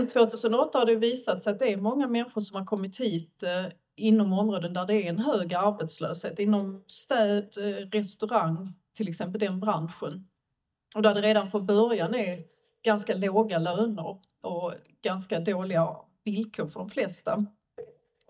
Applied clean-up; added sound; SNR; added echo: neural mask model DeepFilterNet 3.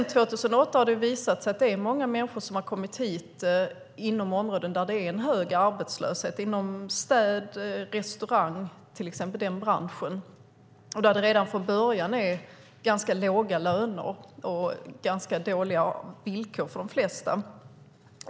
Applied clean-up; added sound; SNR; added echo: none; none; none; none.